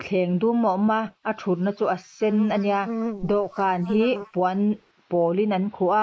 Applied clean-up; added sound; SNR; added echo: neural mask model Resemble Enhance denoiser.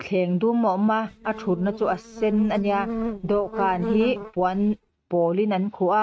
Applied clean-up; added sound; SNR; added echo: neural mask model RNNoise.